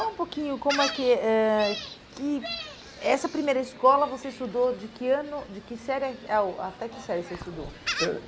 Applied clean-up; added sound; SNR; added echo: none; Gull, seagull; 11 dB; none.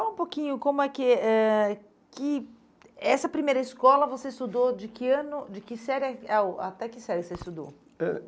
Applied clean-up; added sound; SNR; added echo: none; none; none; none.